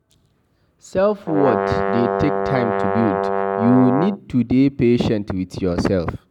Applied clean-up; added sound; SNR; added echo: none; Brass instrument; 2 dB; none.